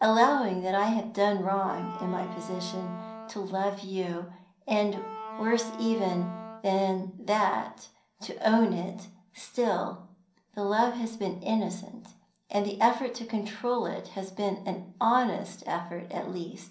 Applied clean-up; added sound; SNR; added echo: none; Wind instrument, woodwind instrument; 12 dB; reverberation time 0.6 s.